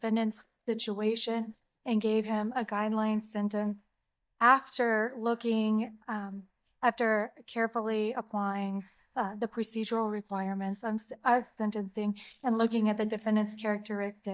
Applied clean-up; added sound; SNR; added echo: neural mask model DeepFilterNet 3.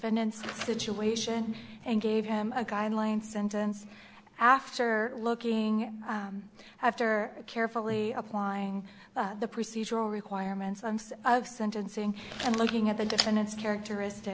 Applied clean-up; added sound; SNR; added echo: none; none; none; none.